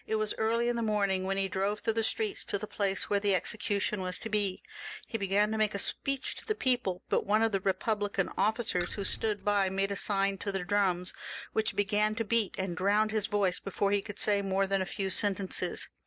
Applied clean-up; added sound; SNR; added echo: none; Keys jangling; 14 dB; none.